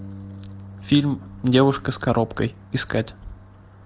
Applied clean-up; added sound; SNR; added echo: none; Bass guitar; 17 dB; none.